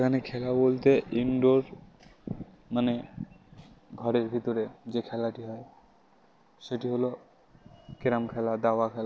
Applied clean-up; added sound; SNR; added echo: none; none; none; none.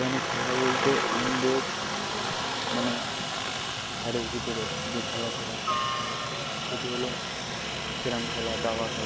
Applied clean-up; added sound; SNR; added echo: none; Aircraft; -3 dB; none.